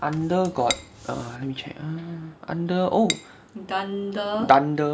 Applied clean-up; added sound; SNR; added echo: none; Cutlery, silverware / Dishes, pots, and pans; 8 dB; none.